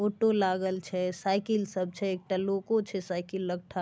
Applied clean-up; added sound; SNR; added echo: none; none; none; none.